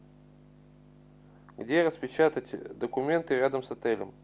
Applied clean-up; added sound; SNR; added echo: none; none; none; none.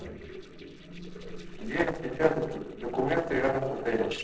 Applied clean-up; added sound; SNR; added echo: neural separator model SepFormer DNS4.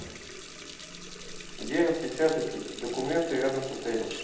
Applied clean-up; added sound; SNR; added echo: none; Water tap, faucet; 11 dB; reverberation time 0.8 s.